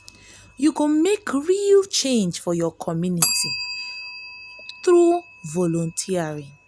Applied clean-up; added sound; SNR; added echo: none; Bell; 10 dB; none.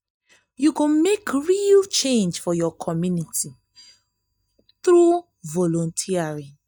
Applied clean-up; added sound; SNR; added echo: neural mask model DeepFilterNet 3.